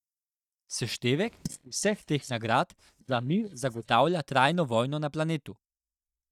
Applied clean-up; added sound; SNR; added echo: neural mask model DeepFilterNet 3.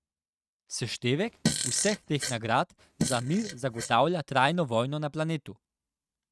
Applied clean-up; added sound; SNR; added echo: neural mask model RNNoise.